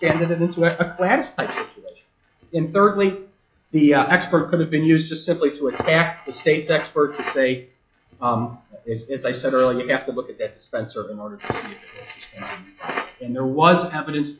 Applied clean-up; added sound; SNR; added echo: classical method log-MMSE.